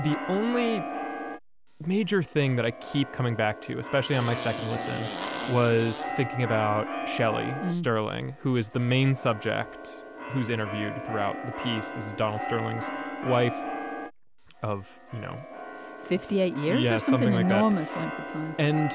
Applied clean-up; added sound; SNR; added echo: none; Keyboard (musical) + Fart; 8 dB; none.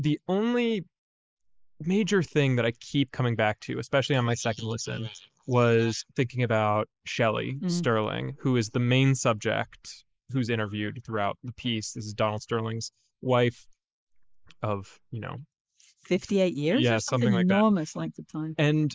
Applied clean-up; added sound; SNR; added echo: neural mask model Resemble Enhance denoiser.